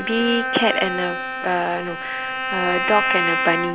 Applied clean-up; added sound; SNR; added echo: none; Bowed string instrument; 2 dB; none.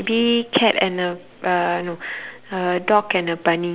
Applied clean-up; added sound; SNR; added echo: none; none; none; none.